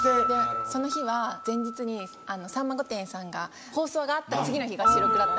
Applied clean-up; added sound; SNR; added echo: none; Piano; 0 dB; none.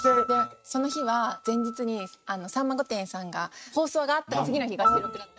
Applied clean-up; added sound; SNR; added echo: neural mask model RNNoise.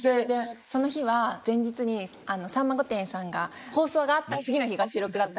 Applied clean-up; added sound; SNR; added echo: neural mask model Resemble Enhance denoiser.